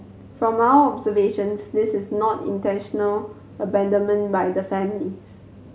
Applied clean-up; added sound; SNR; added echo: none; none; none; none.